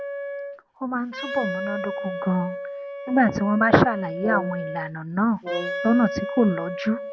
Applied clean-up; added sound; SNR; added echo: none; Wind instrument, woodwind instrument + Brass instrument; 7 dB; none.